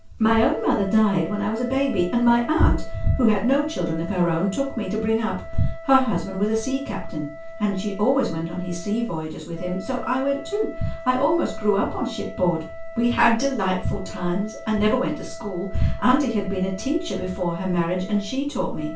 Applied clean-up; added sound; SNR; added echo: none; Wind instrument, woodwind instrument; 16 dB; reverberation time 0.2 s.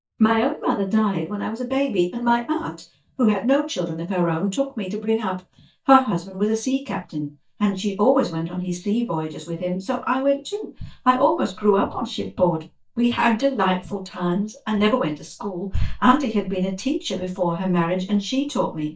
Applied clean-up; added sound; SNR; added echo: neural mask model DeepFilterNet 3.